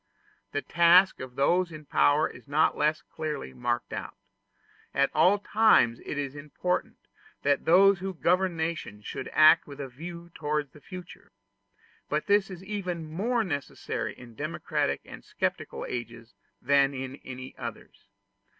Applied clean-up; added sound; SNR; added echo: none; none; none; none.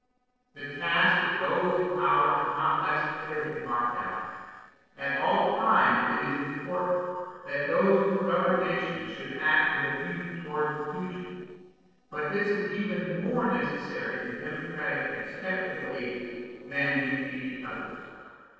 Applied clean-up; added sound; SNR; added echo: neural separator model SepFormer DNS4.